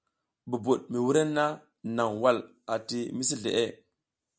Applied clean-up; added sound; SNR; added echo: none; none; none; none.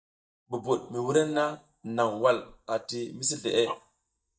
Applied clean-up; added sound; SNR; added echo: neural mask model DeepFilterNet 3.